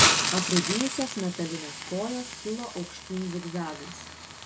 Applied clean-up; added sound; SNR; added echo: none; Hiss; -3 dB; none.